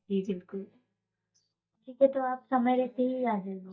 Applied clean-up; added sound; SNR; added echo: neural mask model DeepFilterNet 3.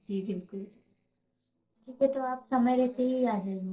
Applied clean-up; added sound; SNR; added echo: neural separator model SepFormer DNS4.